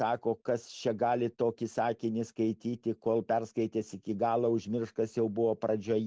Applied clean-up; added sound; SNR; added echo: none; none; none; none.